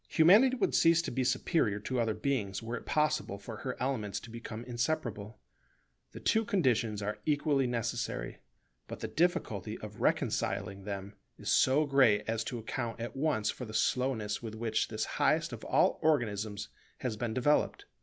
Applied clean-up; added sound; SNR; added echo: none; none; none; none.